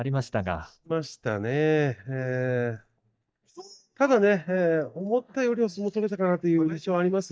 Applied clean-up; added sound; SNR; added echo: neural mask model DeepFilterNet 3.